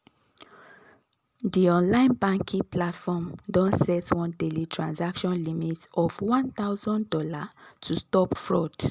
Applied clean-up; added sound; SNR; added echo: none; none; none; none.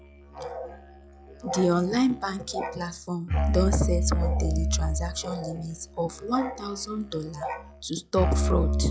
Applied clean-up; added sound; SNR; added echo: classical method log-MMSE.